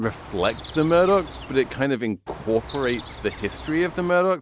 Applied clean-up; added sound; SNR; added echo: none; Chirp, tweet; 14 dB; none.